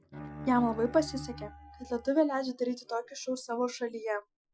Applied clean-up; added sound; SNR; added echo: classical method Wiener filter.